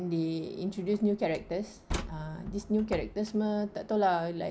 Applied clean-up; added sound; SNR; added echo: none; Slam; 12 dB; none.